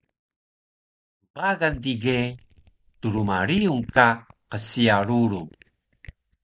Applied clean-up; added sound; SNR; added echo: neural mask model DeepFilterNet 3.